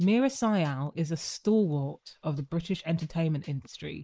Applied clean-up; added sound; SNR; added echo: neural mask model Resemble Enhance denoiser.